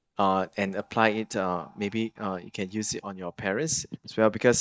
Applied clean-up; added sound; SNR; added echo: neural mask model DeepFilterNet 3.